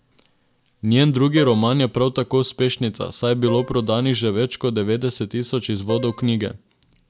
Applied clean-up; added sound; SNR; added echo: none; Keyboard (musical); 12 dB; none.